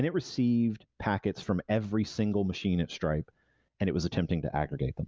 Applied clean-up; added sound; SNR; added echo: none; none; none; none.